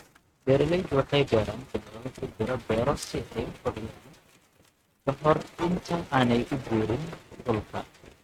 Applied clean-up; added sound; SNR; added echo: neural mask model RNNoise.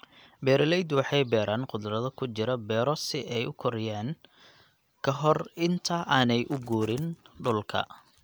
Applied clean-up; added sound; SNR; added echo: none; none; none; none.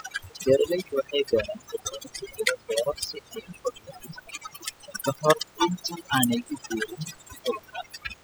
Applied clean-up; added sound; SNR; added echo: classical method spectral subtraction.